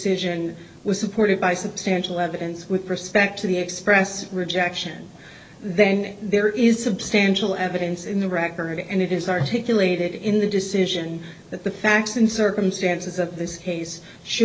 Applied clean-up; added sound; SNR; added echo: none; none; none; none.